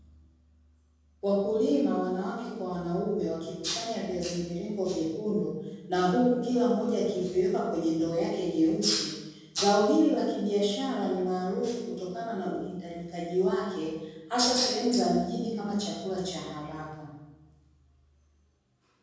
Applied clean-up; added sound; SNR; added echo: none; none; none; reverberation time 1.3 s.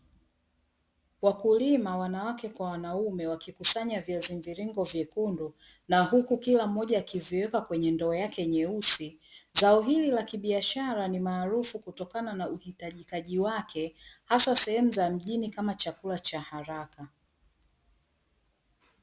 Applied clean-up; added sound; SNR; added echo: none; none; none; none.